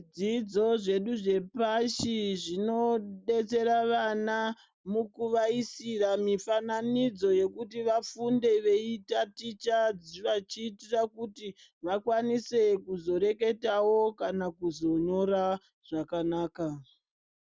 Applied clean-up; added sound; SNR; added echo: none; none; none; none.